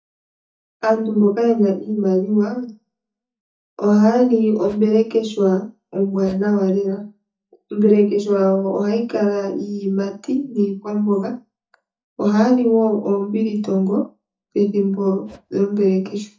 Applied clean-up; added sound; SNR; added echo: neural mask model DeepFilterNet 3.